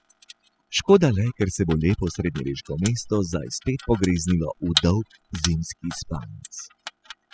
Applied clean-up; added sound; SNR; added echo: classical method spectral subtraction.